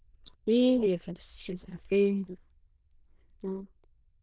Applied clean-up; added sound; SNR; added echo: neural diffusion model UNIVERSE++.